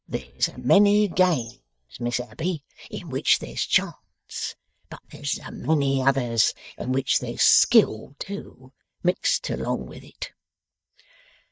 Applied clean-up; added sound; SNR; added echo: neural mask model DeepFilterNet 3.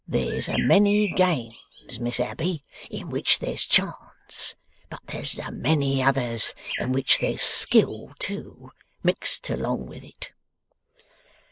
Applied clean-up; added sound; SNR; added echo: neural mask model Resemble Enhance denoiser.